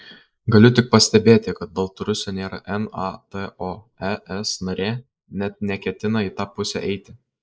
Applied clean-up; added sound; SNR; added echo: neural mask model Resemble Enhance denoiser.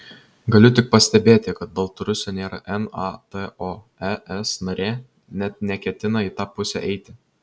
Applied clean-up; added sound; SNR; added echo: none; none; none; none.